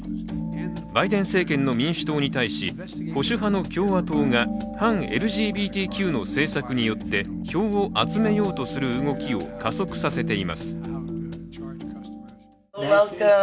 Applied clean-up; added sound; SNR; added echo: none; none; none; none.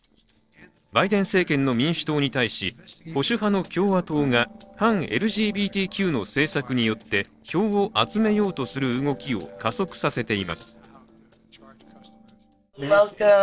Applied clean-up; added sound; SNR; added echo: neural separator model SepFormer DNS4.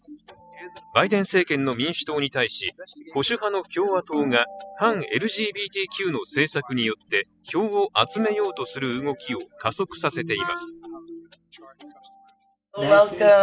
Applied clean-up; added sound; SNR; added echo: classical method spectral subtraction.